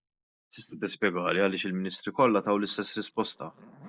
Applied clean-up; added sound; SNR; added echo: neural mask model Resemble Enhance denoiser.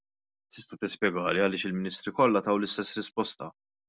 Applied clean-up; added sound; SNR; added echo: none; none; none; none.